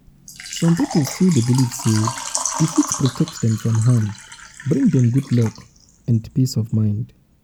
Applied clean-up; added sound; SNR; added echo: none; Water / Liquid; 12 dB; none.